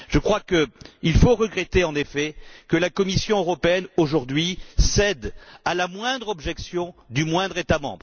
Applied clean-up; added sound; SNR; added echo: none; none; none; none.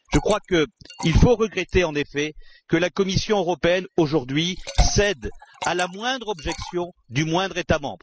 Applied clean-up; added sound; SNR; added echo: classical method spectral subtraction.